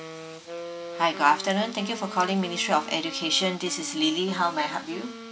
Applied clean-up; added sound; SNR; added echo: none; Wind instrument, woodwind instrument; 13 dB; none.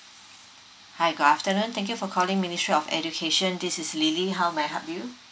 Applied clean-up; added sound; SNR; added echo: none; none; none; none.